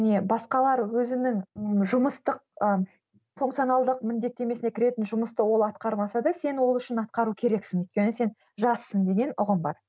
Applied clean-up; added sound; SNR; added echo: none; none; none; none.